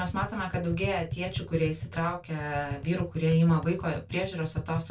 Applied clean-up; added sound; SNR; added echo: none; Tap; 9 dB; reverberation time 0.2 s.